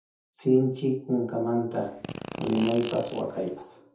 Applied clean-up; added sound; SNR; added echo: none; Fart; 11 dB; reverberation time 0.5 s.